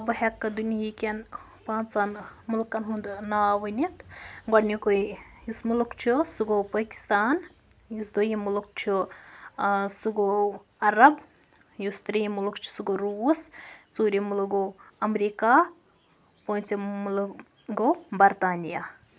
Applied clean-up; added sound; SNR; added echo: none; none; none; none.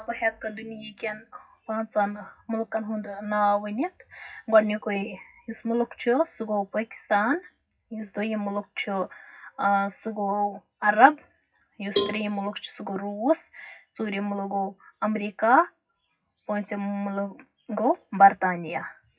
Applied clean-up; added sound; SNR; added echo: classical method WPE with log-MMSE.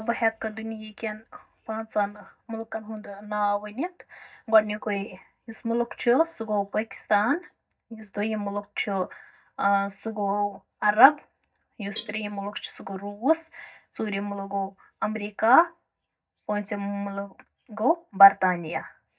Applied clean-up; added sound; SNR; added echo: neural mask model DeepFilterNet 3.